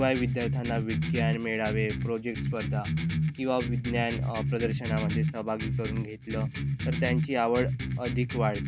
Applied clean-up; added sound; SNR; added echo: none; Electric guitar; -1 dB; none.